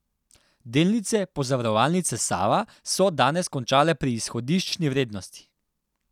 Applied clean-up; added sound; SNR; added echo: none; none; none; none.